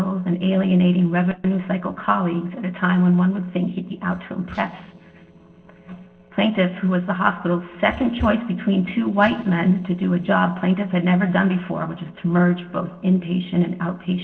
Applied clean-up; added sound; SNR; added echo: neural separator model SepFormer DNS4.